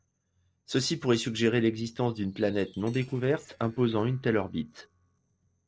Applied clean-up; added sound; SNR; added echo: neural separator model SepFormer DNS4.